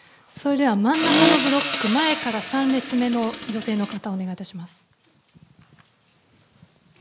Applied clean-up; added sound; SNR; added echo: none; Accelerating, revving, vroom; 0 dB; none.